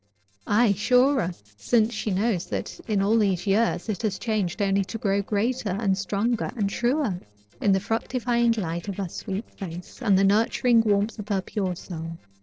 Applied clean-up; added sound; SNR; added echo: neural separator model SepFormer DNS4.